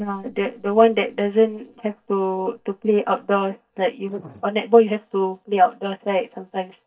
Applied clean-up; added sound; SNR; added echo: neural mask model DeepFilterNet 3.